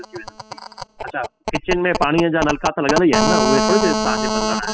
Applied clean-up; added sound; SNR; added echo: classical method spectral subtraction.